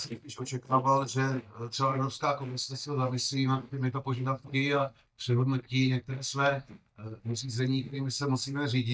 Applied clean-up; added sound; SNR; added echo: neural mask model DeepFilterNet 3.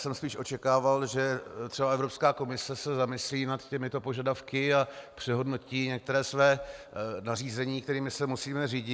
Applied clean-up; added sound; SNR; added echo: none; none; none; none.